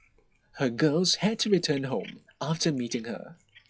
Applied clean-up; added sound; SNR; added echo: classical method log-MMSE.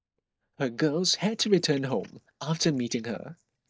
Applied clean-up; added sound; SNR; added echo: neural mask model DeepFilterNet 3.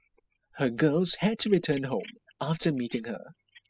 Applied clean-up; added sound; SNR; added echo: classical method spectral subtraction.